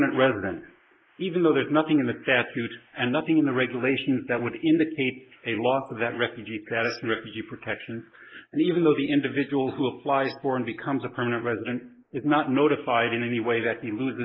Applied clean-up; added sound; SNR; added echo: neural mask model Resemble Enhance denoiser.